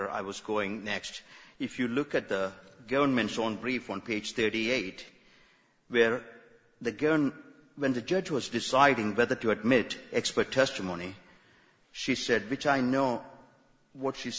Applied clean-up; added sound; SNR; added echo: none; none; none; none.